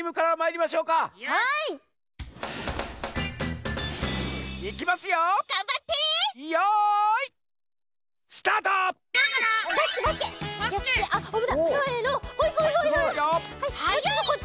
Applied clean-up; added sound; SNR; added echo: none; none; none; none.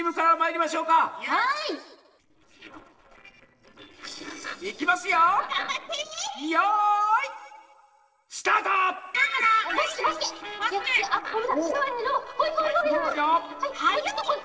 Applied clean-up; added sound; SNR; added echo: neural separator model SepFormer DNS4.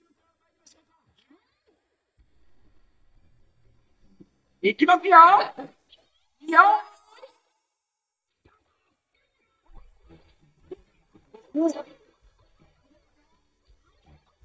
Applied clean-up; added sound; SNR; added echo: neural mask model DeepFilterNet 3.